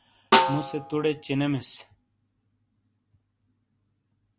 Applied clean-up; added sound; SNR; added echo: none; Snare drum; -4 dB; none.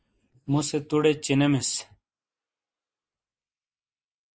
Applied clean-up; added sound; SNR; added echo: neural mask model Resemble Enhance denoiser.